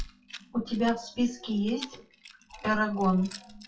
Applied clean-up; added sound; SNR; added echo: classical method WPE with log-MMSE.